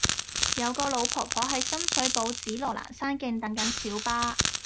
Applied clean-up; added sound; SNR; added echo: none; Crackle; -1 dB; none.